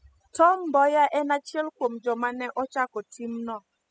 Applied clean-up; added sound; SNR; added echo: classical method spectral subtraction.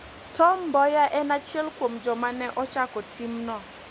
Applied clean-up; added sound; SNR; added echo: none; Water; 18 dB; none.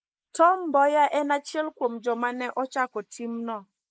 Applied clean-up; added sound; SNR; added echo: neural mask model Resemble Enhance denoiser.